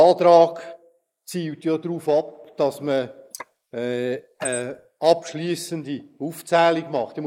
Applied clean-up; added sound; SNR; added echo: neural mask model Resemble Enhance denoiser.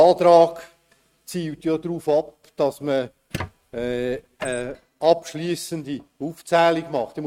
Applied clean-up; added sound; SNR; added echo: neural mask model RNNoise.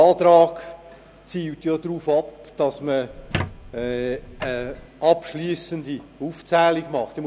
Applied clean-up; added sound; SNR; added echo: none; Squeak; 10 dB; none.